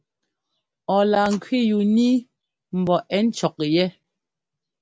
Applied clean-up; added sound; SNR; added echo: none; none; none; none.